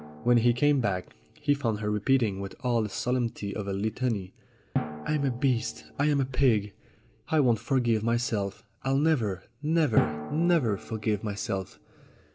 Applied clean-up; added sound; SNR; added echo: none; Drum; 12 dB; none.